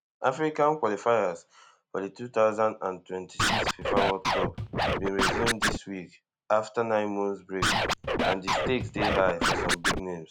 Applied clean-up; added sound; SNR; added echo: none; Scratching (performance technique); -2 dB; none.